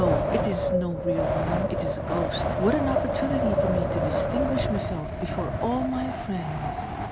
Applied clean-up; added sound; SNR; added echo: none; Wind; -3 dB; none.